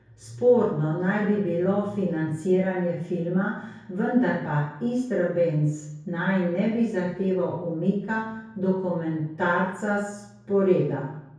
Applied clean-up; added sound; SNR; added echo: none; none; none; reverberation time 0.6 s.